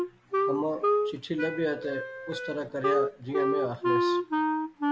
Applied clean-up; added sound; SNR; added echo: none; Wind instrument, woodwind instrument; -5 dB; none.